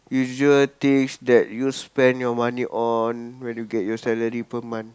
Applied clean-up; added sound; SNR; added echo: none; none; none; none.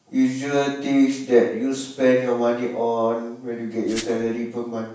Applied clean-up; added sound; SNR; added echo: none; Glass; 17 dB; reverberation time 0.7 s.